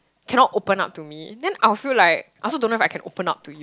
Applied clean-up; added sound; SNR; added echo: none; none; none; none.